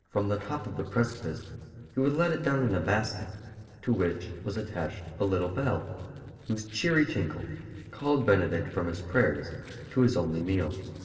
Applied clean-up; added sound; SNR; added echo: neural separator model SepFormer DNS4.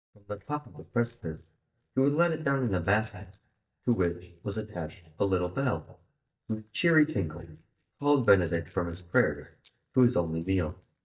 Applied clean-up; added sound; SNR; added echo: neural mask model DeepFilterNet 3.